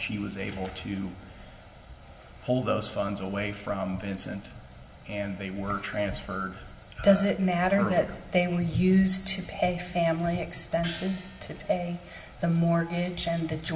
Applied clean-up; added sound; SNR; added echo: none; Gong; 16 dB; reverberation time 0.7 s.